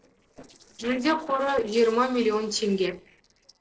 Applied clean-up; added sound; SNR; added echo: neural separator model SepFormer DNS4.